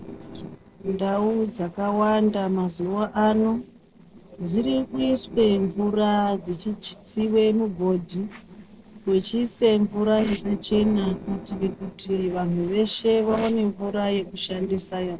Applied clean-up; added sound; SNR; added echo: neural separator model SepFormer DNS4.